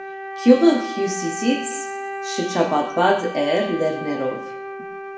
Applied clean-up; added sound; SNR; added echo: none; Wind instrument, woodwind instrument; 10 dB; reverberation time 0.8 s.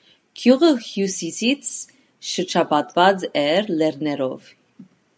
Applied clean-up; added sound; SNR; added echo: none; none; none; none.